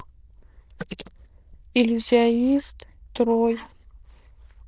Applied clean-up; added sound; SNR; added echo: neural diffusion model UNIVERSE++.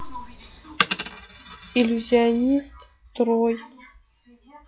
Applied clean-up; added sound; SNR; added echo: classical method log-MMSE.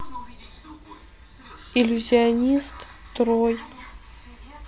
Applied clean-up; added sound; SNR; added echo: none; none; none; none.